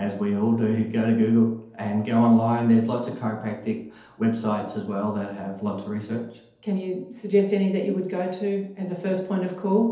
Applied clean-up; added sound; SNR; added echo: none; none; none; reverberation time 2.2 s.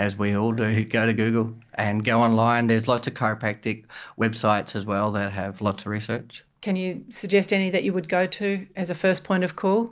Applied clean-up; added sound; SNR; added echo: none; none; none; none.